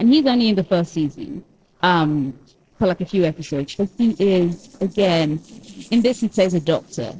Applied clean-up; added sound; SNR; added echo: neural separator model SepFormer DNS4.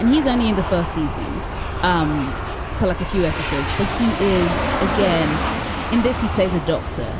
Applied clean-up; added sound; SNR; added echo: none; Aircraft + Aircraft; 3 dB; none.